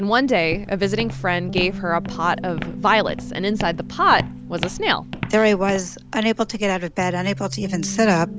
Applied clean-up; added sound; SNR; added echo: none; Walk, footsteps; 14 dB; none.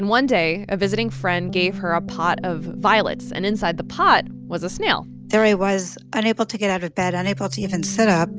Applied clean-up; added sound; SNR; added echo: none; none; none; none.